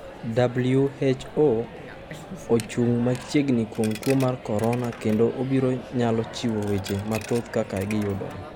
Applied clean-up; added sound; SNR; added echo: none; Coin (dropping); 14 dB; none.